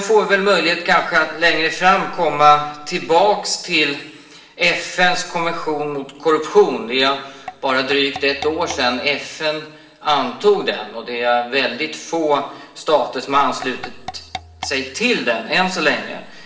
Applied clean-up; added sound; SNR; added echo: none; Tap / Percussion; 17 dB; reverberation time 1.4 s.